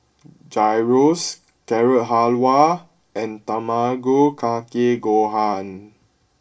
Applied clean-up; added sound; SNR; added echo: none; none; none; reverberation time 0.2 s.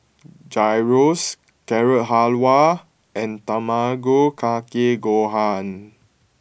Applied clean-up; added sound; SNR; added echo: none; none; none; none.